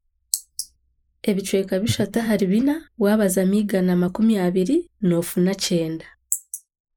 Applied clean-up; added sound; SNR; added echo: neural mask model Resemble Enhance denoiser.